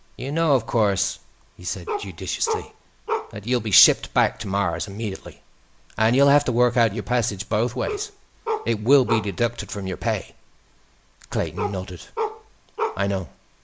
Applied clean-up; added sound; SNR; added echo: neural mask model Resemble Enhance denoiser.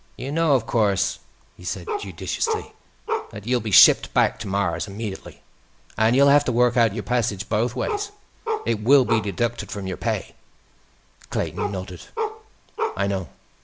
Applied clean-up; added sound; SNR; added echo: none; Bark; 6 dB; none.